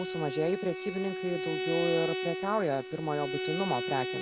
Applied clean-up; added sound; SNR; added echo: none; Bowed string instrument; 3 dB; none.